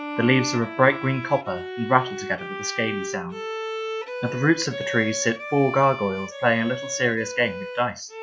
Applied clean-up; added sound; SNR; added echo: none; Bowed string instrument; 9 dB; none.